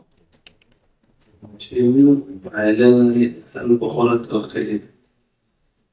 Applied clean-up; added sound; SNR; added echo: neural mask model DeepFilterNet 3.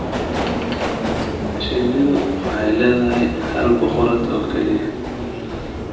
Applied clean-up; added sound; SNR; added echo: none; Subway, metro, underground; 3 dB; reverberation time 0.9 s.